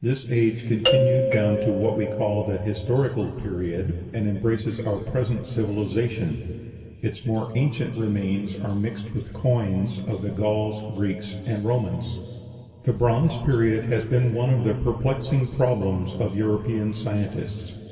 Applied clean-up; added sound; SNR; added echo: none; Doorbell; 1 dB; reverberation time 2.5 s.